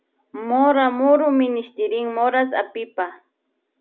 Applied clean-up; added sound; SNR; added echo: none; none; none; none.